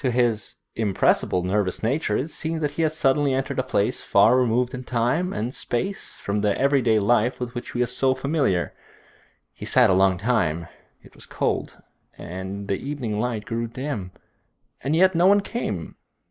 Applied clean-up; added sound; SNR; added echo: neural mask model Resemble Enhance denoiser.